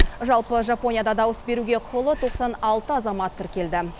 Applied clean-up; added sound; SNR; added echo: none; Wind; 6 dB; none.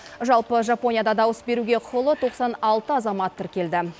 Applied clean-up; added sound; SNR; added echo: none; none; none; none.